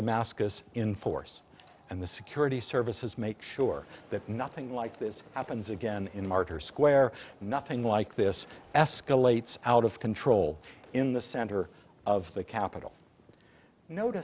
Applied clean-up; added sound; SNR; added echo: none; none; none; none.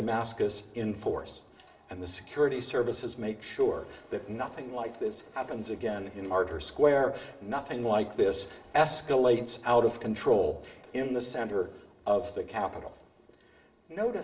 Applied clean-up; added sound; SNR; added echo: none; none; none; reverberation time 0.6 s.